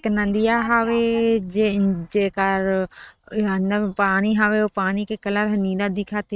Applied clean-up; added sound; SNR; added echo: neural mask model RNNoise.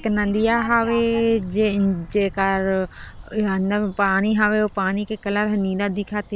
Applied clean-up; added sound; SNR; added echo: none; Bird vocalization, bird call, bird song; 19 dB; none.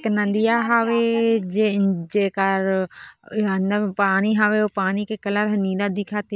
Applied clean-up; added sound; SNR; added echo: none; none; none; none.